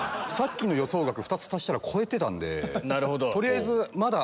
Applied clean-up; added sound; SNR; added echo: none; none; none; none.